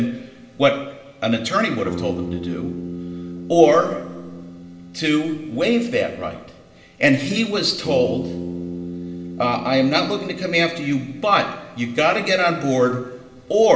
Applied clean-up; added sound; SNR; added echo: none; Bass guitar; 13 dB; reverberation time 2.0 s.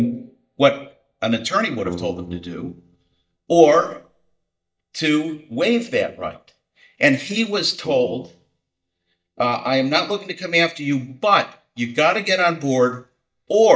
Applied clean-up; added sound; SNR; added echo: neural mask model DeepFilterNet 3.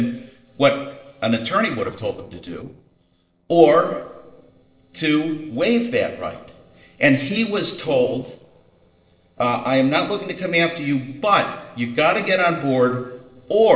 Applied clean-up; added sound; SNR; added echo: neural separator model SepFormer DNS4.